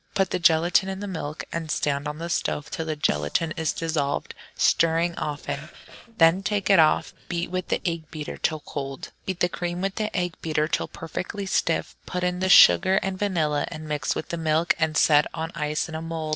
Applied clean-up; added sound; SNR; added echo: neural separator model SepFormer DNS4.